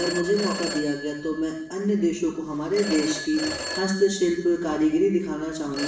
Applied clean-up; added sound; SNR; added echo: none; Telephone; 11 dB; reverberation time 0.7 s.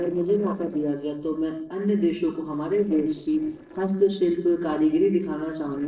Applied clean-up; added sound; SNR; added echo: neural separator model SepFormer DNS4.